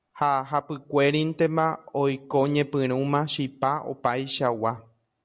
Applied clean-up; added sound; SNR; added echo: none; none; none; none.